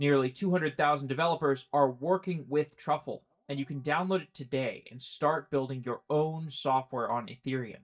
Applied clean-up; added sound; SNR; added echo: neural mask model DeepFilterNet 3.